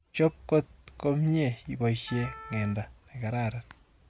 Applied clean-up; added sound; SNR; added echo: none; Wind instrument, woodwind instrument; 17 dB; none.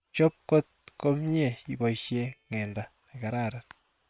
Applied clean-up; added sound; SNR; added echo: neural separator model SepFormer WHAM!.